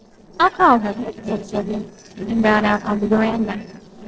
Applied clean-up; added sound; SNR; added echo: neural separator model SepFormer DNS4.